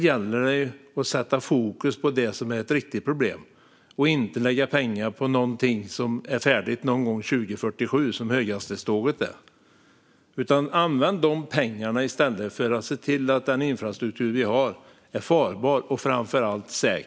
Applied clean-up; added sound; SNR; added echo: none; none; none; none.